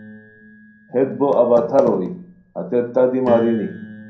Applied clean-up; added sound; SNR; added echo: none; Piano; 17 dB; reverberation time 0.6 s.